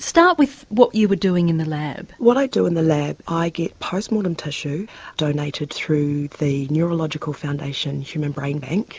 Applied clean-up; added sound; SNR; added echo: none; none; none; none.